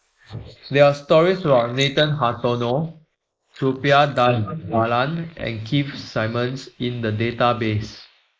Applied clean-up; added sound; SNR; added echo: neural mask model Resemble Enhance denoiser.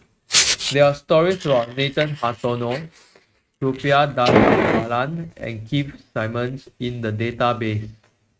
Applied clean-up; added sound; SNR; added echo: neural mask model RNNoise.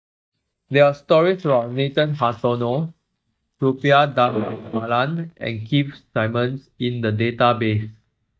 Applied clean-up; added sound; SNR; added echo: neural mask model DeepFilterNet 3.